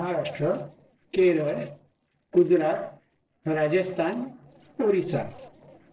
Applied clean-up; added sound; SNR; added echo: neural separator model SepFormer DNS4.